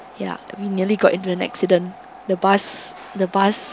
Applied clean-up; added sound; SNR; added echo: none; Train; 19 dB; none.